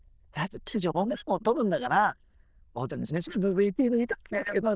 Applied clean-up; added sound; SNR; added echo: neural diffusion model UNIVERSE++.